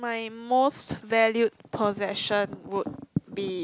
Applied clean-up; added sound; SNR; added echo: none; none; none; none.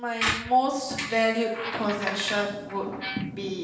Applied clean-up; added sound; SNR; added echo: none; Squeak; 6 dB; reverberation time 0.9 s.